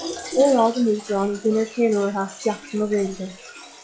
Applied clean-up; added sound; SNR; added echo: classical method log-MMSE.